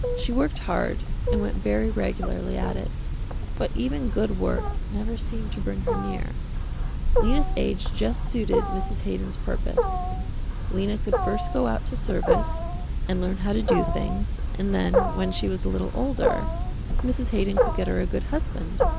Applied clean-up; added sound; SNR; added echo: none; Wild animals; -4 dB; none.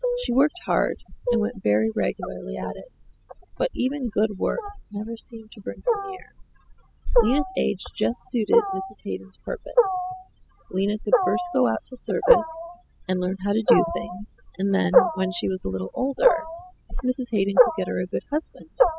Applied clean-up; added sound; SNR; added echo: classical method spectral subtraction.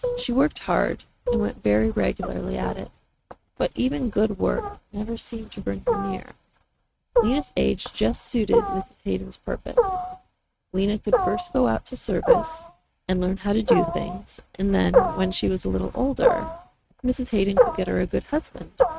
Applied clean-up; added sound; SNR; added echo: neural mask model RNNoise.